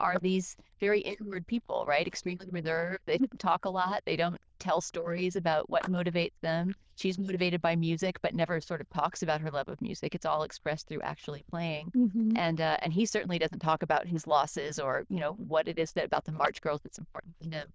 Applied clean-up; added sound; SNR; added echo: neural diffusion model UNIVERSE++.